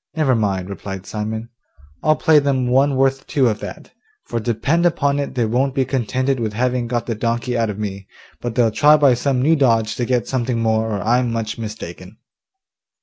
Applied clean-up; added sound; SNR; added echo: none; none; none; none.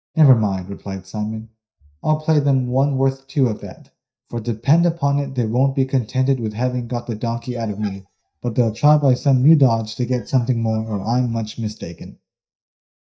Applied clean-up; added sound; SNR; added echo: neural mask model DeepFilterNet 3.